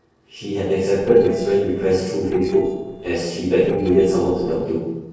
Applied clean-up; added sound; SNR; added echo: neural separator model SepFormer DNS4.